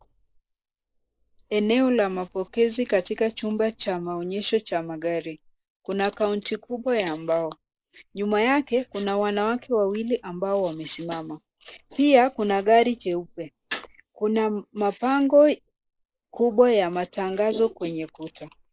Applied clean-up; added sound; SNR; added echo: neural mask model Resemble Enhance denoiser.